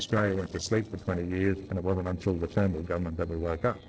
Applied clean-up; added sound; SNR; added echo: neural separator model SepFormer DNS4.